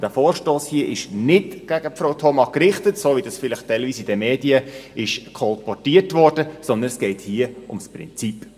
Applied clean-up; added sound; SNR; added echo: none; none; none; reverberation time 1.3 s.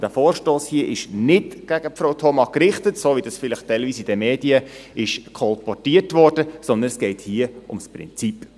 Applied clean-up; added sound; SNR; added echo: none; none; none; none.